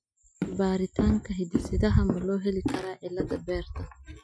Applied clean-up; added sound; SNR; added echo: classical method Wiener filter.